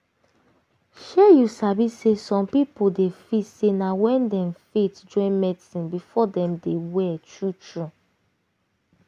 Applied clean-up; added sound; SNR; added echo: none; none; none; none.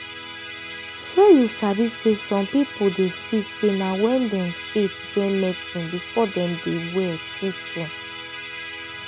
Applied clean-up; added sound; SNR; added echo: none; Musical instrument; 11 dB; none.